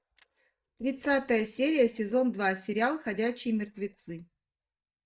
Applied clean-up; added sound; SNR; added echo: neural mask model DeepFilterNet 3.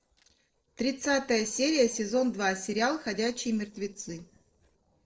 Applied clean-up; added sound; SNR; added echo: neural separator model SepFormer DNS4.